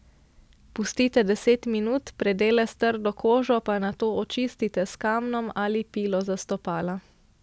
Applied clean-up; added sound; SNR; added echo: none; none; none; none.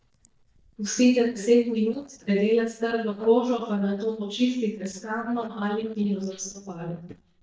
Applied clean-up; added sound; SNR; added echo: neural mask model DeepFilterNet 3.